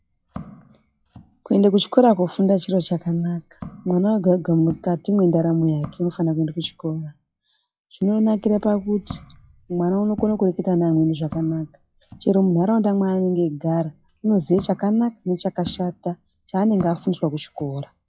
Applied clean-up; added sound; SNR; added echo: classical method log-MMSE.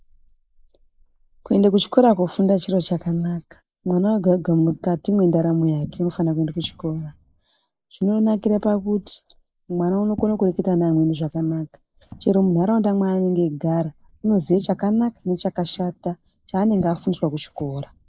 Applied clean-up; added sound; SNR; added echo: neural mask model Resemble Enhance denoiser.